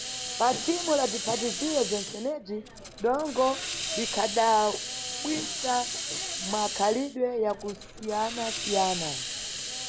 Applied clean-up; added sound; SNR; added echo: none; Hiss; 5 dB; none.